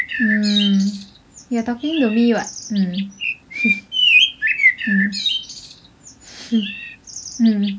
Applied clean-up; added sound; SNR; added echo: none; Bird; 1 dB; none.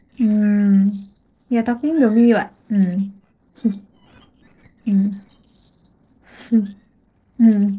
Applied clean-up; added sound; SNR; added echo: neural separator model SepFormer DNS4.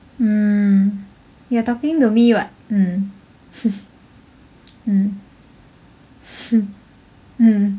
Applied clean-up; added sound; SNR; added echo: none; none; none; none.